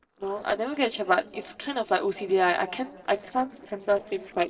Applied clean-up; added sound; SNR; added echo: neural separator model SepFormer DNS4.